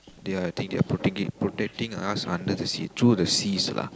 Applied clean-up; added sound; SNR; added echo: none; none; none; none.